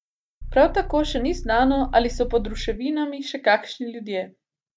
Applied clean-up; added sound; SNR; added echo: none; Idling / Car; 7 dB; none.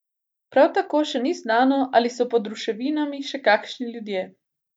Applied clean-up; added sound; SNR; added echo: none; none; none; none.